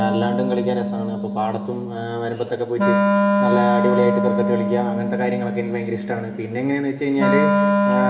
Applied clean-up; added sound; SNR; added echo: none; Wind instrument, woodwind instrument; -3 dB; reverberation time 2.3 s.